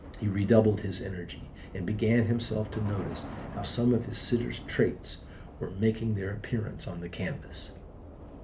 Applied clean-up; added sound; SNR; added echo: none; Subway, metro, underground / Train; 13 dB; reverberation time 0.3 s.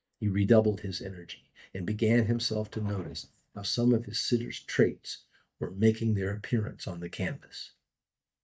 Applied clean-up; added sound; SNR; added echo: neural mask model DeepFilterNet 3.